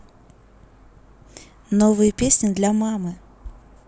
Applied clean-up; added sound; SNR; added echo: none; none; none; none.